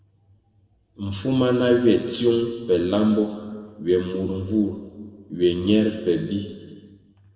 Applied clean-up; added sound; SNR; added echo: none; none; none; reverberation time 1.7 s.